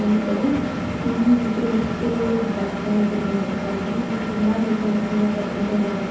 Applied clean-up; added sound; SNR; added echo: none; Engine; 6 dB; reverberation time 0.9 s.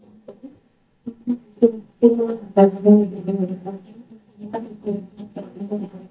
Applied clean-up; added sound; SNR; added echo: neural mask model DeepFilterNet 3.